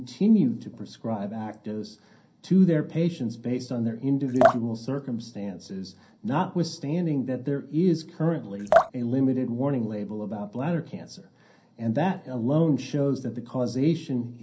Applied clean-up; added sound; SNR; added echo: none; Drip; 1 dB; reverberation time 0.3 s.